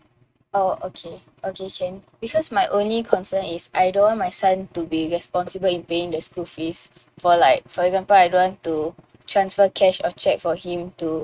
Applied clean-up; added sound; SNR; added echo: neural mask model RNNoise.